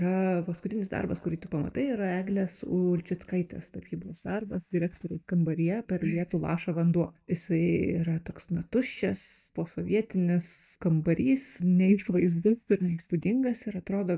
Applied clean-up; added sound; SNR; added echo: neural mask model DeepFilterNet 3.